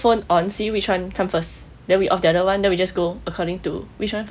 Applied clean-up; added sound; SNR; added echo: none; none; none; none.